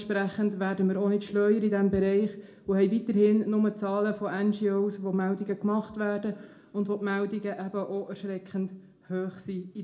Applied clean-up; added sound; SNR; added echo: none; none; none; reverberation time 0.3 s.